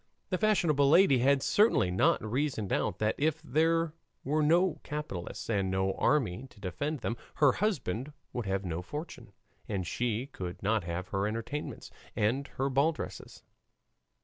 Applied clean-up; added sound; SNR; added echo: none; none; none; none.